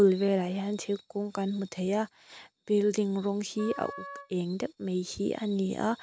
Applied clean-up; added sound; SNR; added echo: none; Wind instrument, woodwind instrument; 16 dB; none.